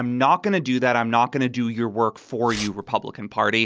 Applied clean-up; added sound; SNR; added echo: none; Tearing; 17 dB; none.